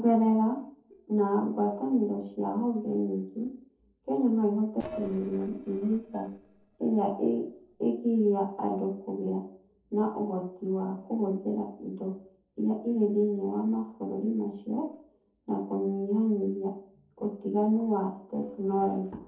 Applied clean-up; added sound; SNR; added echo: neural separator model SepFormer DNS4.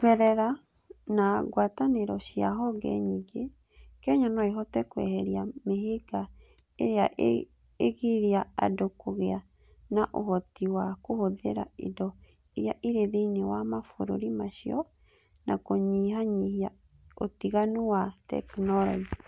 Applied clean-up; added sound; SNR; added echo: none; none; none; none.